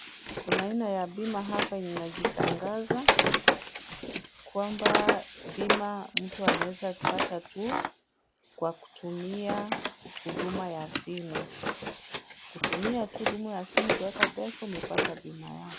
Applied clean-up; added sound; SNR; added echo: none; Wood; -4 dB; none.